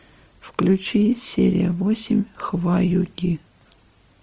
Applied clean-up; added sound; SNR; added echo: none; none; none; none.